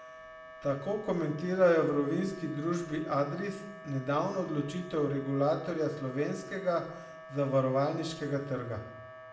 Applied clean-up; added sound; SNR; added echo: none; Wind instrument, woodwind instrument; 16 dB; reverberation time 0.7 s.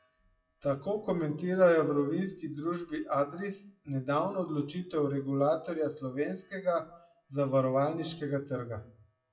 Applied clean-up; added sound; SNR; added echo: classical method WPE with log-MMSE.